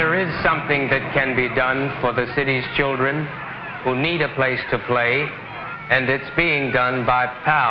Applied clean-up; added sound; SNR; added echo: none; Electric guitar / Strum; 20 dB; none.